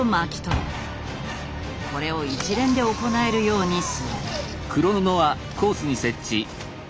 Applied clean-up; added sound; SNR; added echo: none; none; none; none.